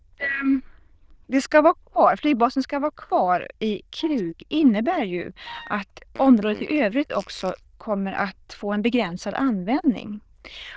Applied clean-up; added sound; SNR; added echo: neural diffusion model UNIVERSE++.